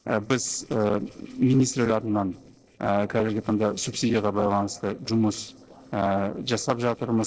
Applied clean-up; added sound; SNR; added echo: neural separator model SepFormer DNS4.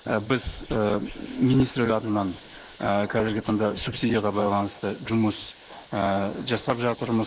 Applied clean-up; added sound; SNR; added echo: neural mask model Resemble Enhance denoiser.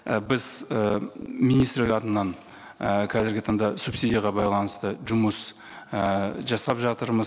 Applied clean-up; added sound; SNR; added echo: none; none; none; none.